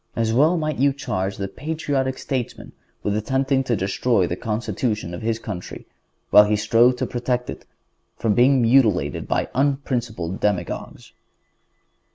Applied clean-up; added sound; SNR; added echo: none; none; none; none.